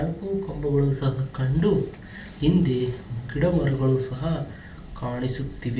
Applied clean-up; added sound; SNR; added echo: none; Car; 17 dB; reverberation time 0.3 s.